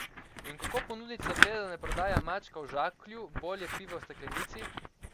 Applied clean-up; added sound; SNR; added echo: none; Scissors; -3 dB; none.